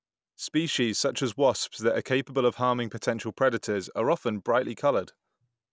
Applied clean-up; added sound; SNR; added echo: none; none; none; none.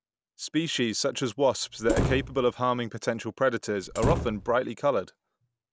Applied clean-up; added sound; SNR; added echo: none; Slam + Whoosh, swoosh, swish; 3 dB; none.